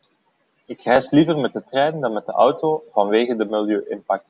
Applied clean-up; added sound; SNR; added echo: none; none; none; none.